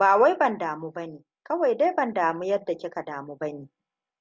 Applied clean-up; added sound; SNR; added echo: none; none; none; none.